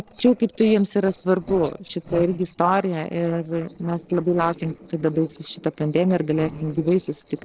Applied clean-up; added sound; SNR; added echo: neural separator model SepFormer DNS4.